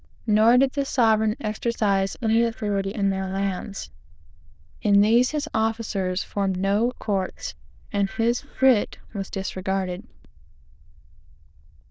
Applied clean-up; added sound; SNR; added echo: neural diffusion model UNIVERSE++.